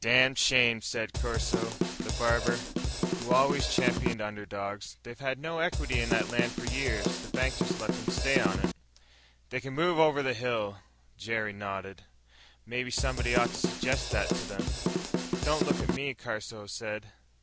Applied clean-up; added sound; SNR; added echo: none; Drum / Drum kit; -1 dB; none.